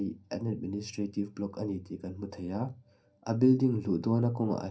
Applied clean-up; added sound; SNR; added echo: none; none; none; reverberation time 0.3 s.